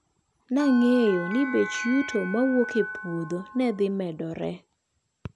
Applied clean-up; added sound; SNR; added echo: none; Bell; 10 dB; none.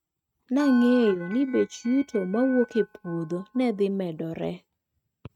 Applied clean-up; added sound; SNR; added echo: neural mask model RNNoise.